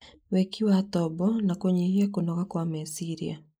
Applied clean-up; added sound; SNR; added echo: neural mask model Resemble Enhance denoiser.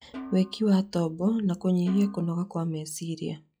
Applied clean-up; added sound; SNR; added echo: classical method log-MMSE.